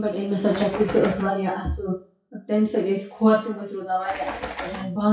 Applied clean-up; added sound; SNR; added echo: classical method WPE with log-MMSE.